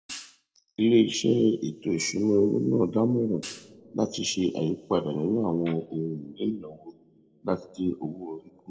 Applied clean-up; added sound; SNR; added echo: neural separator model SepFormer DNS4.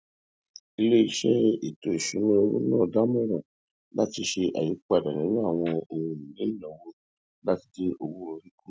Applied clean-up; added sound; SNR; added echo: none; none; none; none.